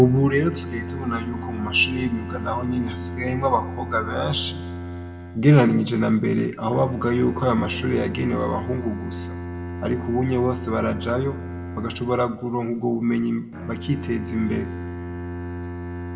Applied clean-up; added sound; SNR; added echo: none; Bowed string instrument; 9 dB; reverberation time 1.3 s.